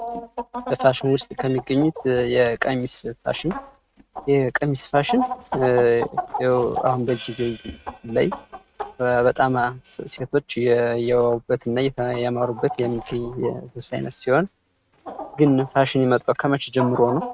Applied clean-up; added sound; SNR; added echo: neural mask model RNNoise.